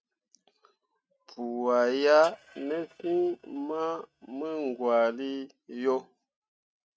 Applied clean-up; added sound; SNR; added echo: neural mask model RNNoise.